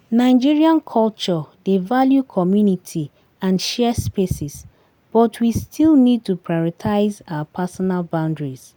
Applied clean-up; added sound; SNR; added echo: none; none; none; none.